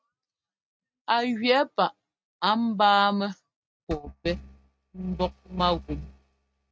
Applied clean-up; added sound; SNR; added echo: neural mask model RNNoise.